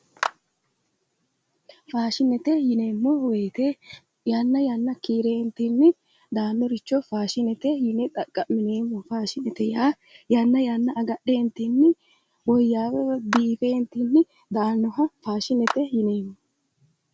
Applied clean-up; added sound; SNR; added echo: none; Clapping; 11 dB; none.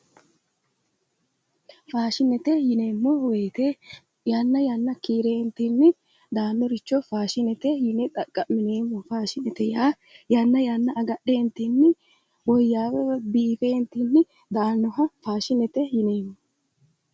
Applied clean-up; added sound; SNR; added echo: none; none; none; none.